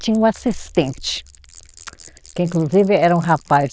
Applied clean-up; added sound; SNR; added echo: neural diffusion model UNIVERSE++.